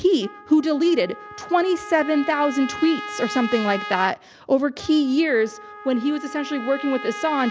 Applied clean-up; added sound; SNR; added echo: none; Trumpet; 13 dB; none.